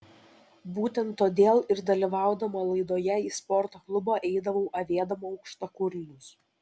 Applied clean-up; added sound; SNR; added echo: none; none; none; none.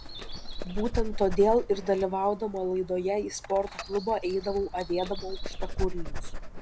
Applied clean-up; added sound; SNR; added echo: none; Dog; 5 dB; none.